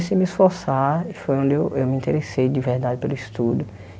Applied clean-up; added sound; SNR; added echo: none; none; none; none.